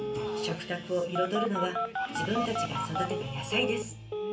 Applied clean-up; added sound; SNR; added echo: none; Telephone; 2 dB; reverberation time 0.3 s.